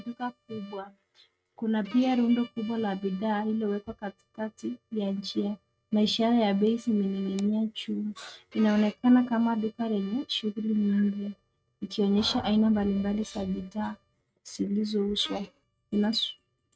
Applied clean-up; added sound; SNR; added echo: neural mask model RNNoise.